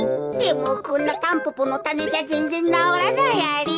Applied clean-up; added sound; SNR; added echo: none; none; none; none.